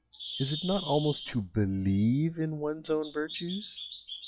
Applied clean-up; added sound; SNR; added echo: classical method log-MMSE.